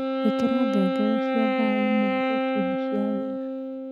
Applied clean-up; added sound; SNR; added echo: none; Wind instrument, woodwind instrument; -2 dB; none.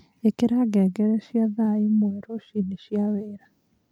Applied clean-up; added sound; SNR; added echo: none; none; none; none.